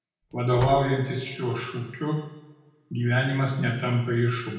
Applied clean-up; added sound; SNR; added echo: none; Slam; 15 dB; reverberation time 0.8 s.